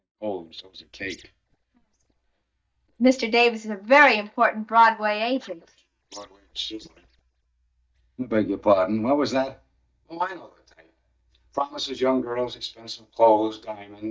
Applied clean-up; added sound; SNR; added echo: neural mask model DeepFilterNet 3.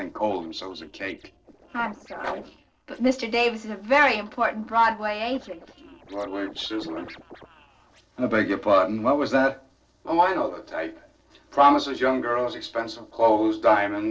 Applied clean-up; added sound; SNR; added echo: neural separator model SepFormer DNS4.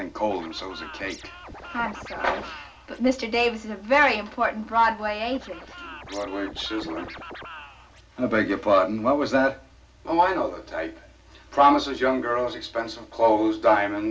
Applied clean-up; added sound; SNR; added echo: none; Scratching (performance technique); 16 dB; reverberation time 0.2 s.